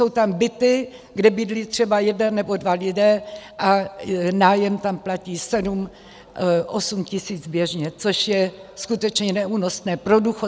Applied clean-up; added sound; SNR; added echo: none; none; none; none.